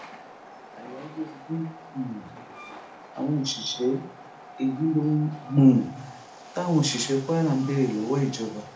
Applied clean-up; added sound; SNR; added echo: none; Train; 18 dB; reverberation time 0.4 s.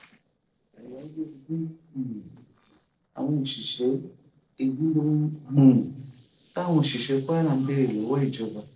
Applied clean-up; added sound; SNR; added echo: neural separator model SepFormer DNS4.